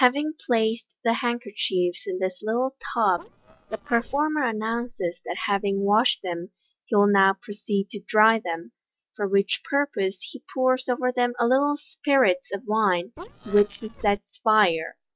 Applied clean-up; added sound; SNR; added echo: neural separator model SepFormer DNS4.